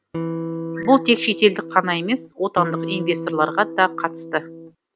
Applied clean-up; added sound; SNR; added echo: none; Electric guitar; 8 dB; none.